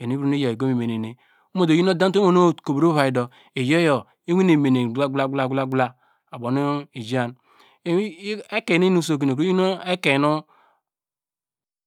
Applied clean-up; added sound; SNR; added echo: none; none; none; none.